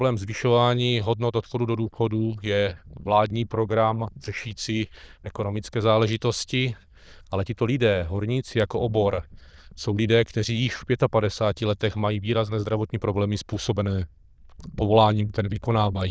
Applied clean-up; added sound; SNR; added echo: neural diffusion model UNIVERSE++.